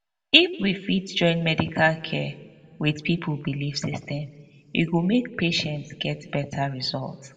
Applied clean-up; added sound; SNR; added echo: none; none; none; reverberation time 0.5 s.